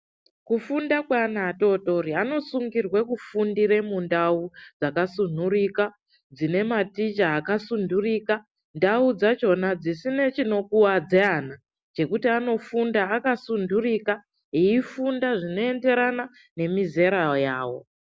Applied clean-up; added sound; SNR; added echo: none; none; none; none.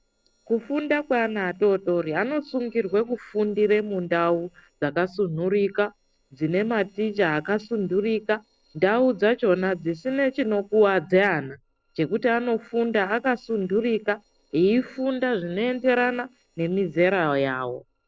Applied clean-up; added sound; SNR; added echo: neural separator model SepFormer DNS4.